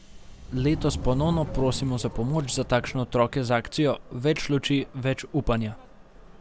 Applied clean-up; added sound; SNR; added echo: none; Subway, metro, underground; 13 dB; none.